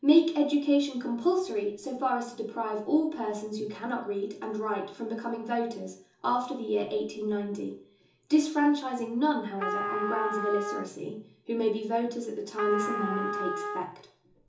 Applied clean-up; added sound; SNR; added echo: none; Trumpet; 5 dB; reverberation time 0.6 s.